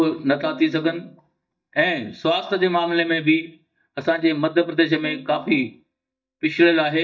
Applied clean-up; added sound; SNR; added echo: neural mask model DeepFilterNet 3.